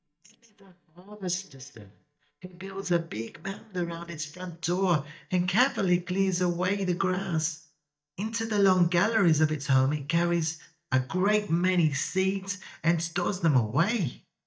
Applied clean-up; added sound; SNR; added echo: neural mask model DeepFilterNet 3.